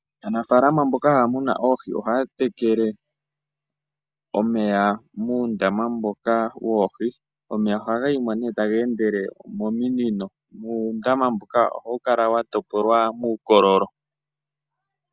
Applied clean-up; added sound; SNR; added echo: none; none; none; none.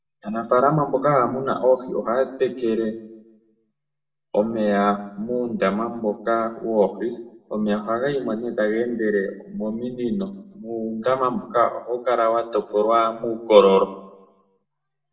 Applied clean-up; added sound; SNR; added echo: none; none; none; reverberation time 0.7 s.